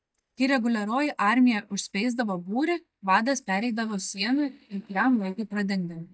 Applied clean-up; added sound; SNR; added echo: neural mask model DeepFilterNet 3.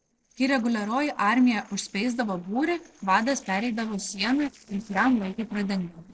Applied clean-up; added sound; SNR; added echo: neural separator model SepFormer DNS4.